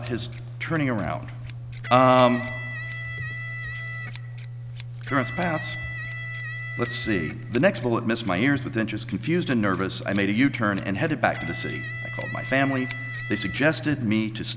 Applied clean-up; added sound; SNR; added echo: none; Scissors + Electric guitar; 8 dB; none.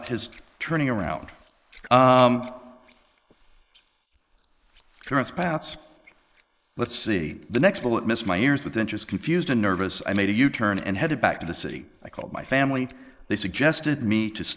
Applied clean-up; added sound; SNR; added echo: neural mask model Resemble Enhance denoiser.